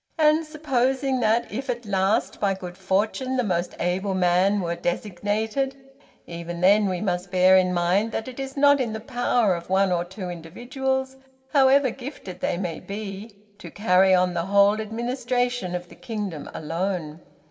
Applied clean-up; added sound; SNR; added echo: none; none; none; reverberation time 1.0 s.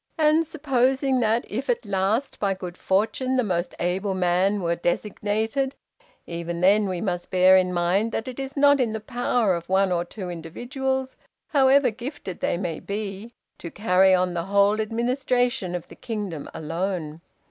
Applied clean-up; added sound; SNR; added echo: none; none; none; none.